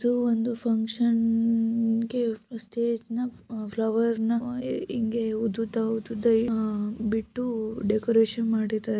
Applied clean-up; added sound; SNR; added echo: none; none; none; none.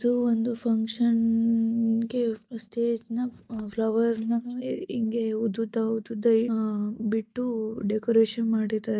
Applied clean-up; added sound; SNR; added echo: neural mask model DeepFilterNet 3.